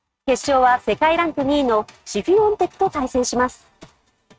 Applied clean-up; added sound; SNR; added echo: neural mask model RNNoise.